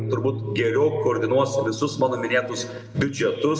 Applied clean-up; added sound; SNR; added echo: none; Bass guitar; 11 dB; reverberation time 0.9 s.